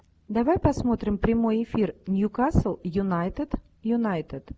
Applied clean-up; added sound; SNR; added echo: none; none; none; none.